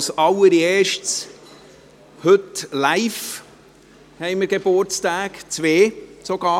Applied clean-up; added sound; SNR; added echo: none; none; none; none.